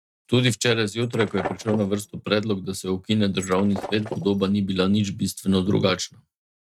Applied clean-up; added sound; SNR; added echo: neural mask model RNNoise.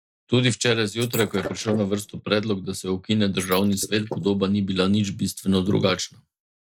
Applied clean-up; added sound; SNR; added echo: neural mask model Resemble Enhance denoiser.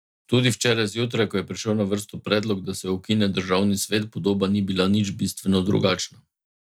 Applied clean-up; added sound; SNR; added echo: none; none; none; none.